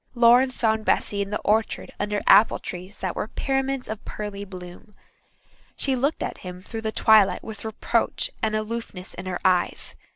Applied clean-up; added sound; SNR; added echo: none; none; none; none.